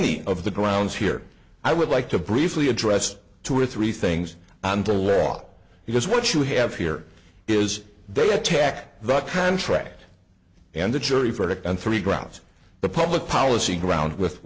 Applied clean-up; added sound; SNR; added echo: none; none; none; none.